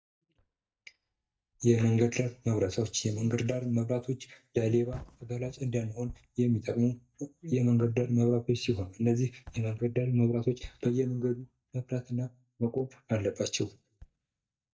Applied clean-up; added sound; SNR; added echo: neural mask model DeepFilterNet 3.